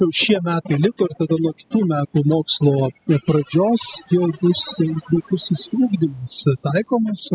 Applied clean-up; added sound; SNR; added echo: classical method spectral subtraction.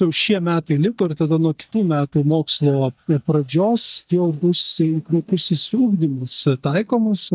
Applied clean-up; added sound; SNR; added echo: neural mask model DeepFilterNet 3.